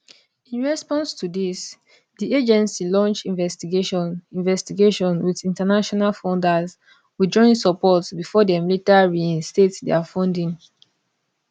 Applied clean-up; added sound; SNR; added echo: none; none; none; none.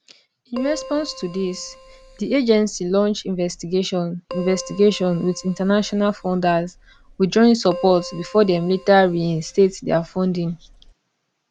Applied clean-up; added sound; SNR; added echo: none; Keyboard (musical); 18 dB; none.